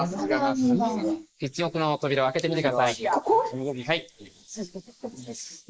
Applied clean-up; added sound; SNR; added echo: neural mask model Resemble Enhance denoiser.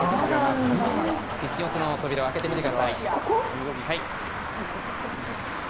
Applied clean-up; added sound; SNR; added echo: none; Traffic noise, roadway noise; 5 dB; none.